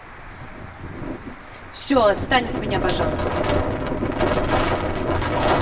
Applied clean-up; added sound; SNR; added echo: none; Applause; 20 dB; reverberation time 0.9 s.